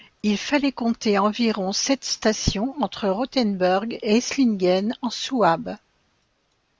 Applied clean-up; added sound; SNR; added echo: none; none; none; none.